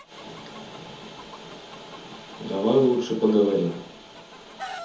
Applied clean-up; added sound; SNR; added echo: none; Chicken, rooster; 19 dB; reverberation time 0.7 s.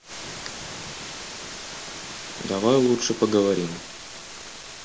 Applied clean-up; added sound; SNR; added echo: none; none; none; none.